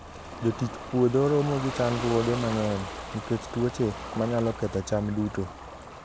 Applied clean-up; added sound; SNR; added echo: none; Ocean; 10 dB; none.